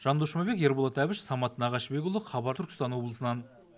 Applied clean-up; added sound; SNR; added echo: none; none; none; none.